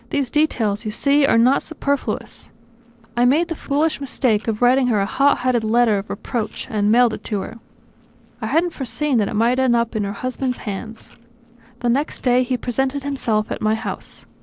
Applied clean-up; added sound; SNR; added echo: neural separator model SepFormer DNS4.